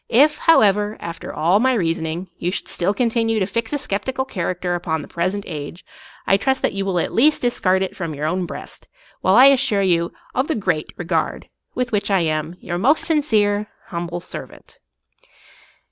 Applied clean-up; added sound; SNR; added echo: none; none; none; none.